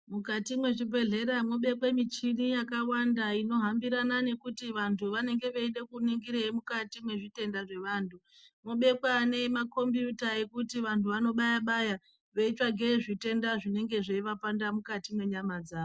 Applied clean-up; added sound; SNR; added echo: none; none; none; none.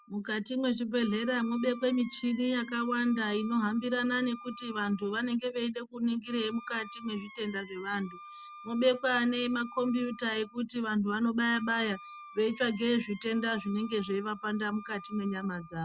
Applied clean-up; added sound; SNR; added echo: none; Wind instrument, woodwind instrument; 18 dB; none.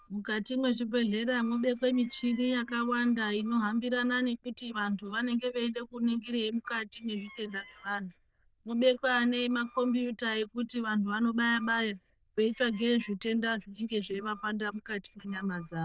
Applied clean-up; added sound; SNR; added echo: neural diffusion model UNIVERSE++.